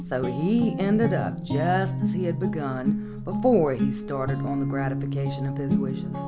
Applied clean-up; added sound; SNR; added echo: none; Guitar; 1 dB; none.